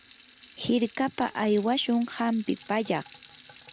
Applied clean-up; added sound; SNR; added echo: none; Sink (filling or washing) / Water tap, faucet; 15 dB; none.